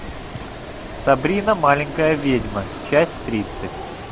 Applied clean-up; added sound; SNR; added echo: none; Fixed-wing aircraft, airplane; 12 dB; none.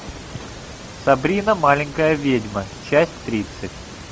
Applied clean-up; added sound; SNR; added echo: none; none; none; none.